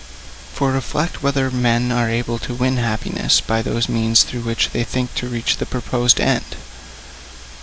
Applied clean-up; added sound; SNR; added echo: none; none; none; none.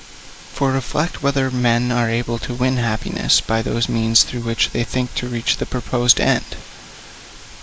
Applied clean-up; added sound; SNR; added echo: neural mask model Resemble Enhance denoiser.